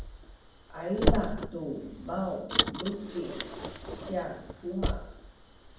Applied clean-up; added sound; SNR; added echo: none; Car; -3 dB; reverberation time 1.2 s.